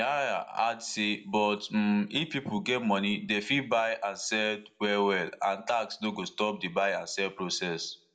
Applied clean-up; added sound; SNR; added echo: none; none; none; reverberation time 0.3 s.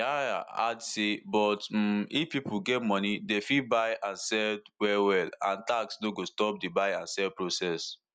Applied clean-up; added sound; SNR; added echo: none; none; none; none.